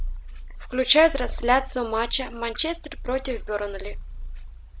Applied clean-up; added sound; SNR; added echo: none; Purr; 8 dB; none.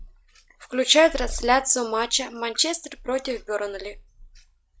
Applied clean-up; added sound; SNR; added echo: classical method log-MMSE.